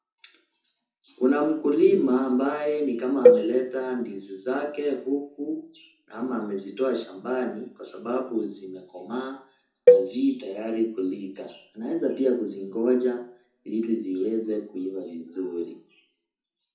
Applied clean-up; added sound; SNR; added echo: none; Cowbell; -5 dB; reverberation time 0.6 s.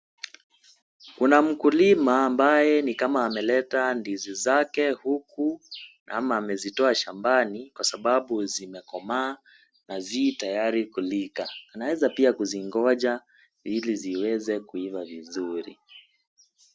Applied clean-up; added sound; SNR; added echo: none; none; none; none.